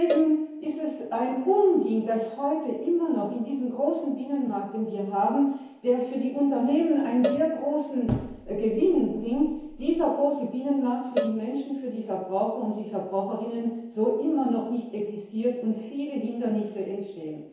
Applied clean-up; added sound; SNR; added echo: none; Cowbell; 10 dB; reverberation time 1.0 s.